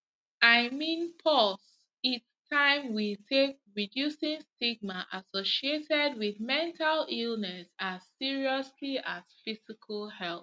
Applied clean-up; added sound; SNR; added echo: none; none; none; none.